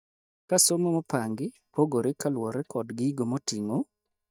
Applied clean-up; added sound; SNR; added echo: neural mask model DeepFilterNet 3.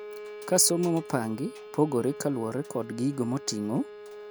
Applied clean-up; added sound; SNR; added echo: none; Bowed string instrument; 14 dB; none.